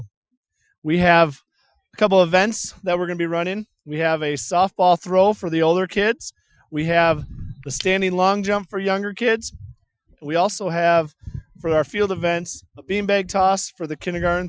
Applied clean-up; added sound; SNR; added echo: classical method Wiener filter.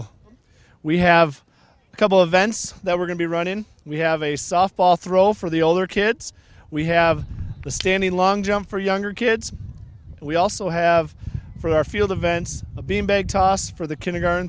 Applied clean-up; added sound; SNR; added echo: none; Shatter / Crushing; 18 dB; none.